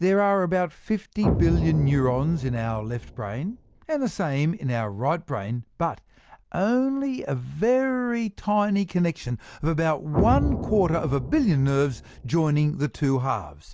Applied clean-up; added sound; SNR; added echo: none; Explosion; 6 dB; none.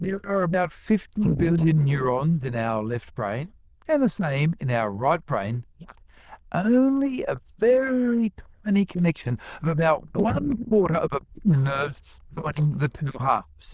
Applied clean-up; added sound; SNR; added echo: neural diffusion model UNIVERSE++.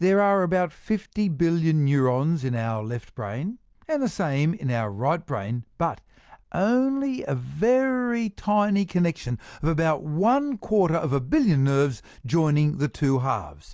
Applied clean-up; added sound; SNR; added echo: none; none; none; none.